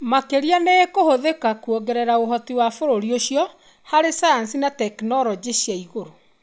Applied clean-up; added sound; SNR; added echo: none; none; none; none.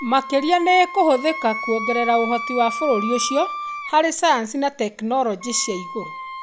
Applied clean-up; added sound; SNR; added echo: none; Wind instrument, woodwind instrument; 10 dB; none.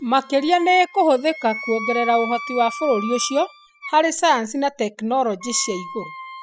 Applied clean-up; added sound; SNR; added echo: classical method spectral subtraction.